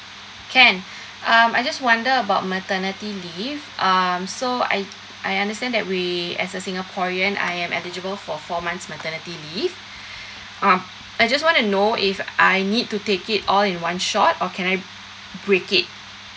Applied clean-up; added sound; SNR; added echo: none; none; none; none.